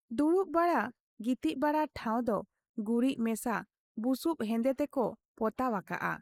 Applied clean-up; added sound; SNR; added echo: neural mask model Resemble Enhance denoiser.